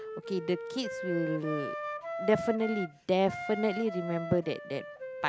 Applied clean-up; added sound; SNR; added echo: none; Wind instrument, woodwind instrument; 7 dB; none.